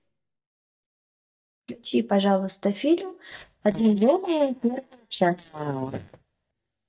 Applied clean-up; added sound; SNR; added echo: neural mask model DeepFilterNet 3.